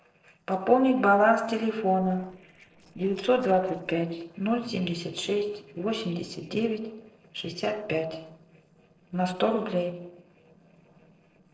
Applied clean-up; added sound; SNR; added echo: neural separator model SepFormer DNS4.